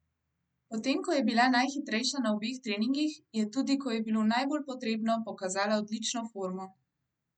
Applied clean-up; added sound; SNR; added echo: none; none; none; none.